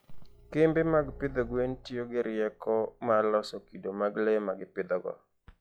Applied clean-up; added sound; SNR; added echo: classical method log-MMSE.